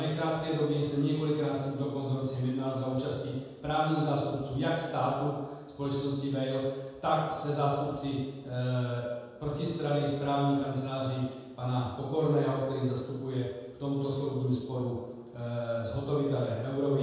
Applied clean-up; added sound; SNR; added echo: none; none; none; reverberation time 1.2 s.